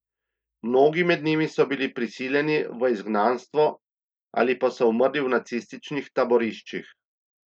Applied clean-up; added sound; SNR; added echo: neural mask model Resemble Enhance denoiser.